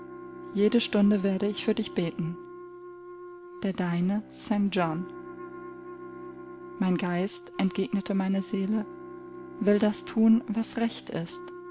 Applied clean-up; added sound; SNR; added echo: none; Bowed string instrument + Wind instrument, woodwind instrument; 14 dB; none.